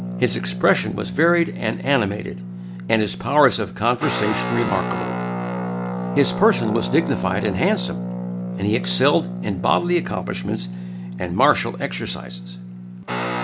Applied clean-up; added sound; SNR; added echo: none; Guitar; 5 dB; none.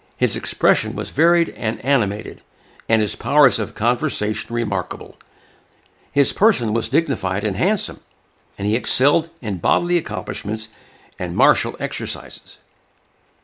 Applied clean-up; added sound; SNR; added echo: none; none; none; none.